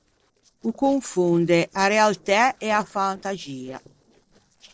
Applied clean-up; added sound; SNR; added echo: neural separator model SepFormer DNS4.